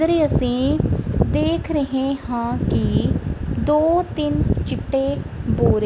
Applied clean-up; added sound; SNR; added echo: none; none; none; none.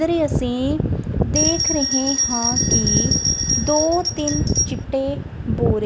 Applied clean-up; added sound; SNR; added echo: none; Bell; 1 dB; none.